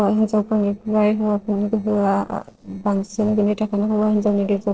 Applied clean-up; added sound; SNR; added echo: neural separator model SepFormer DNS4.